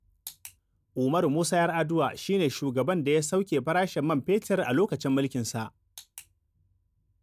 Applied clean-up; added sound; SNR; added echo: none; none; none; none.